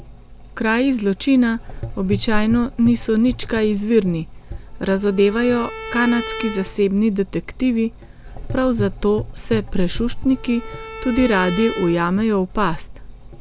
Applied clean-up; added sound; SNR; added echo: none; Gurgling / Engine + Bowed string instrument; 12 dB; none.